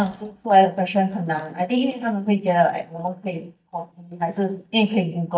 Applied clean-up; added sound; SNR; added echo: neural mask model DeepFilterNet 3.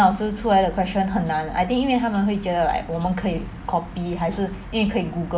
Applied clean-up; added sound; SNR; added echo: none; none; none; none.